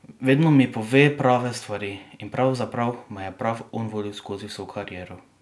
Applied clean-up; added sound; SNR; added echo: none; none; none; none.